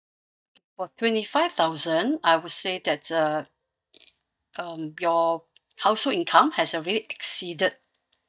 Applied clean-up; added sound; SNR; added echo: neural mask model DeepFilterNet 3.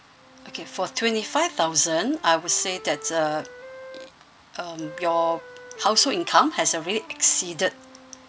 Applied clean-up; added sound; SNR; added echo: none; Wind instrument, woodwind instrument; 19 dB; none.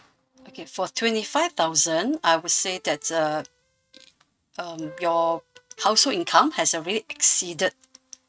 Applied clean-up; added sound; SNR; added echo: neural mask model RNNoise.